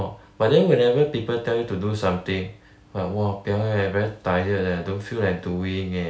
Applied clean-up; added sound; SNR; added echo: none; none; none; none.